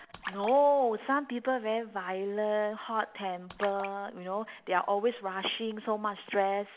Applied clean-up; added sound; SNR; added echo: none; Splash, splatter; 16 dB; none.